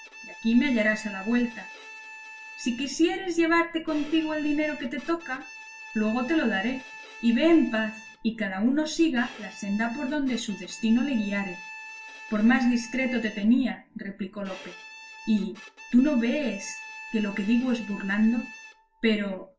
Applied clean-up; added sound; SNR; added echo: none; Bowed string instrument; 17 dB; reverberation time 0.1 s.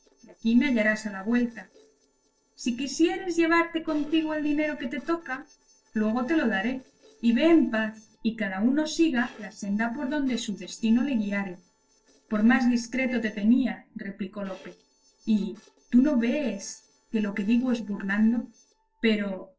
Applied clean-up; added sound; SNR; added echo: neural separator model SepFormer DNS4.